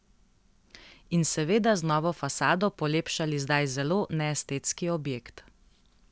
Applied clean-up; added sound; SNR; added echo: none; none; none; none.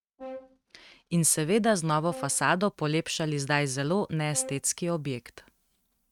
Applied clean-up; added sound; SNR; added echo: neural mask model RNNoise.